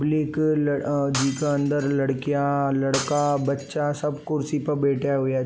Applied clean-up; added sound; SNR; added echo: none; Shatter; 14 dB; none.